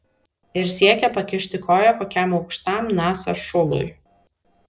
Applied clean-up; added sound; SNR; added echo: neural separator model SepFormer DNS4.